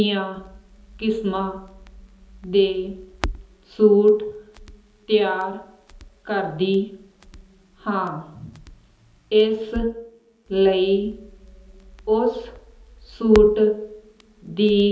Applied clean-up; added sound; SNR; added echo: none; Crackle; 17 dB; reverberation time 1.2 s.